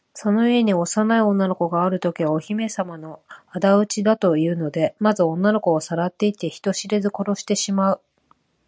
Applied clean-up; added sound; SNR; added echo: none; none; none; none.